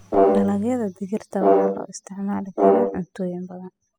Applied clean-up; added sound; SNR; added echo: classical method spectral subtraction.